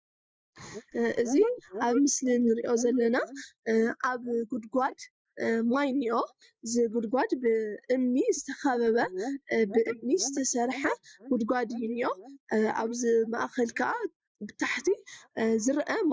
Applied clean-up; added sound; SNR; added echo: neural mask model Resemble Enhance denoiser.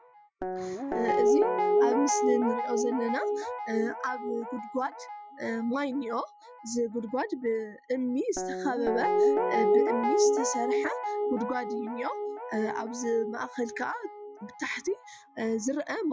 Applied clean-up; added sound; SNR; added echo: classical method Wiener filter.